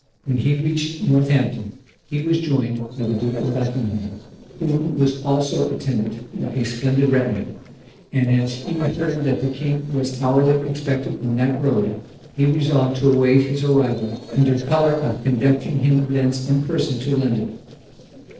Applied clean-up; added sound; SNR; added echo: neural separator model SepFormer DNS4.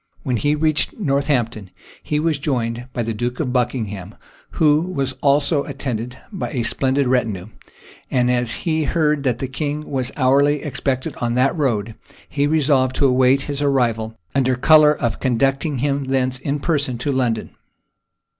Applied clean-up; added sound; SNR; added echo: none; none; none; none.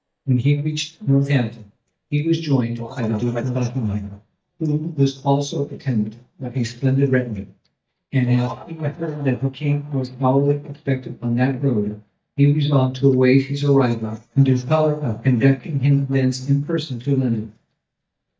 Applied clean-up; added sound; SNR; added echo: neural mask model DeepFilterNet 3.